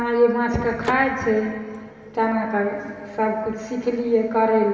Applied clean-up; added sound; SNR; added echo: none; Microwave oven; 19 dB; reverberation time 2.3 s.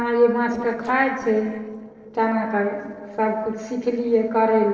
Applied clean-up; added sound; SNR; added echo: neural separator model SepFormer DNS4.